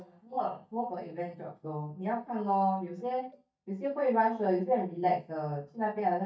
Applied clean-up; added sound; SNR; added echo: neural mask model DeepFilterNet 3.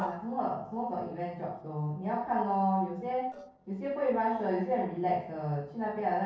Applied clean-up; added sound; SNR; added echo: neural separator model SepFormer DNS4.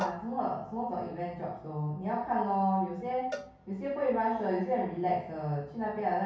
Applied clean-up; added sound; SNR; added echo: none; Cowbell; 17 dB; reverberation time 0.6 s.